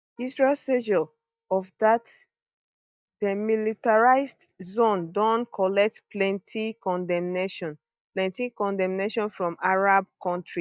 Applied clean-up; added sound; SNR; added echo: neural mask model DeepFilterNet 3.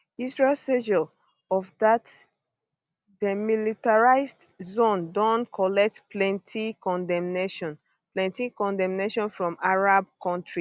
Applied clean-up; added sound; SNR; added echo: none; none; none; none.